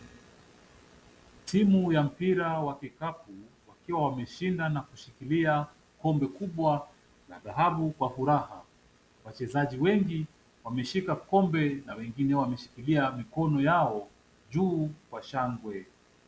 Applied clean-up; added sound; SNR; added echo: none; none; none; none.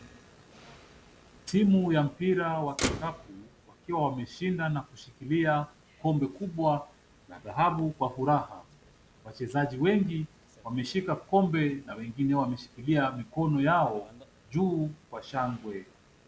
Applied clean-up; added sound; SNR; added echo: none; Motor vehicle (road); 17 dB; none.